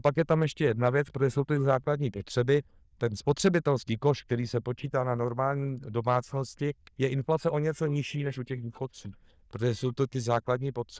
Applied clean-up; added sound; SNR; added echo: neural diffusion model UNIVERSE++.